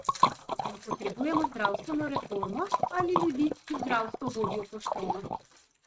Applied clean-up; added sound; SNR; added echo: neural mask model RNNoise.